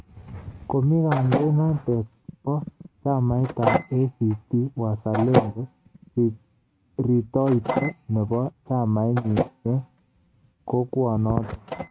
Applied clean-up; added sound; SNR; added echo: neural mask model RNNoise.